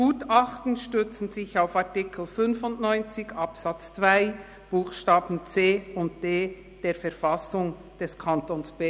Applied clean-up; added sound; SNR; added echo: none; none; none; none.